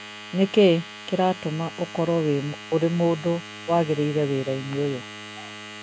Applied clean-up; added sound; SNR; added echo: none; Domestic sounds, home sounds; 14 dB; none.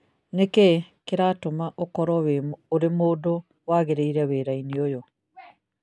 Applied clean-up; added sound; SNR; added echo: none; none; none; none.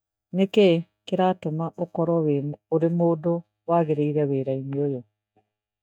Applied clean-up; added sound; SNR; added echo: neural mask model DeepFilterNet 3.